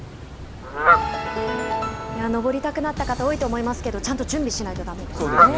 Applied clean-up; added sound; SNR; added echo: none; Fowl; -1 dB; none.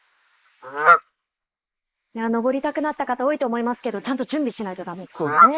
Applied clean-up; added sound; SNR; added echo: neural mask model Resemble Enhance denoiser.